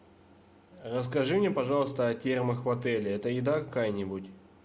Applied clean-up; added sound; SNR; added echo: none; none; none; none.